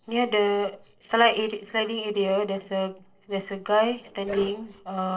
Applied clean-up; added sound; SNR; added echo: neural separator model SepFormer DNS4.